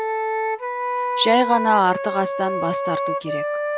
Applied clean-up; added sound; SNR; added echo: none; Wind instrument, woodwind instrument; 1 dB; none.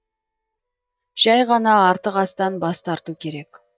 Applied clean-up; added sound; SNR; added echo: neural mask model DeepFilterNet 3.